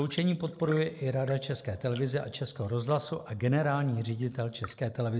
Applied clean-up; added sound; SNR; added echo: neural mask model Resemble Enhance denoiser.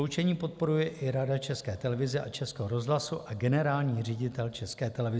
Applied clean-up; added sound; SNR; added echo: none; none; none; none.